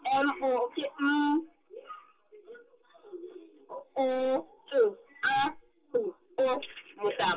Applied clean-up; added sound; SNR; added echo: none; none; none; reverberation time 0.2 s.